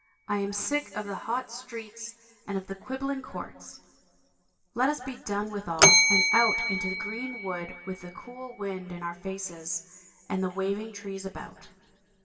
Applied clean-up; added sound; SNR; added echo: none; Bell; -1 dB; reverberation time 2.0 s.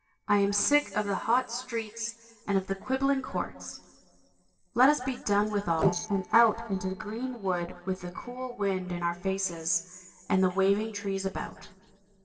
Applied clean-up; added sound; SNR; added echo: neural separator model SepFormer DNS4.